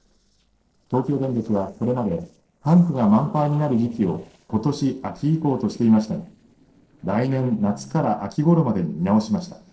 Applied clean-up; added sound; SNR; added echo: neural separator model SepFormer DNS4.